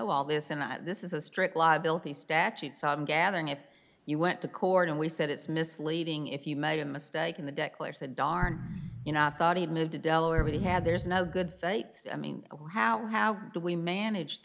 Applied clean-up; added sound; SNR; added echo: none; Explosion; 7 dB; none.